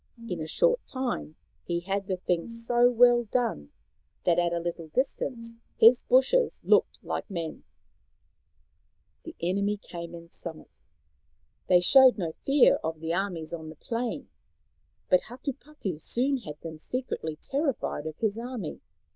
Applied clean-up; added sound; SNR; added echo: neural diffusion model UNIVERSE++.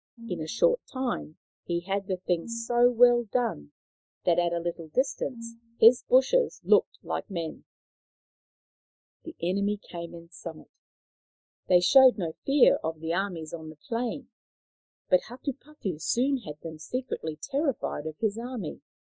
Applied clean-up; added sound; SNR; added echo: classical method Wiener filter.